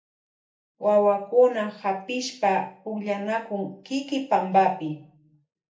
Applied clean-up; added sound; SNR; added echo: none; none; none; reverberation time 0.4 s.